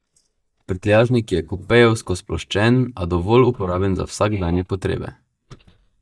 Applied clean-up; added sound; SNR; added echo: neural mask model DeepFilterNet 3.